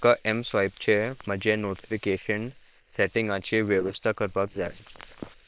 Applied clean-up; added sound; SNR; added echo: neural separator model SepFormer WHAM!.